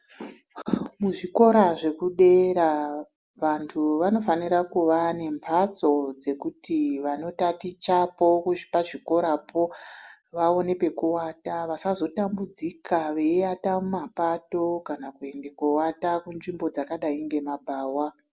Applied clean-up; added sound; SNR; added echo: none; none; none; none.